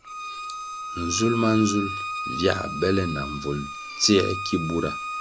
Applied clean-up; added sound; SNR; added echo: none; Bowed string instrument; 7 dB; none.